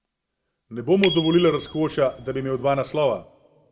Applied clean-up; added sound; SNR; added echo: none; Bicycle bell; 12 dB; reverberation time 0.6 s.